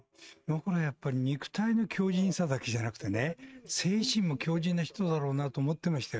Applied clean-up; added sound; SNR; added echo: neural mask model RNNoise.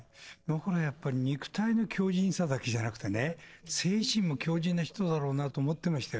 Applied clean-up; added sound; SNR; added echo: neural separator model SepFormer DNS4.